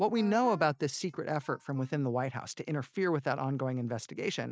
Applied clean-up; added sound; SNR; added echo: neural mask model DeepFilterNet 3.